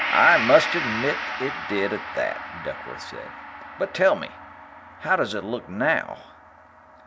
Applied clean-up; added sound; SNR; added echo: none; Gong; 6 dB; none.